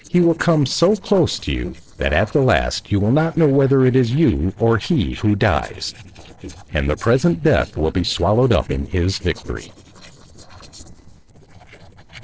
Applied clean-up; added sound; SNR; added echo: neural separator model SepFormer DNS4.